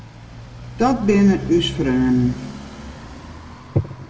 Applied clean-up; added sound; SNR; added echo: none; Motorcycle; 12 dB; reverberation time 1.3 s.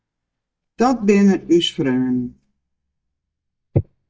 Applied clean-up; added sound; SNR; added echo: neural mask model DeepFilterNet 3.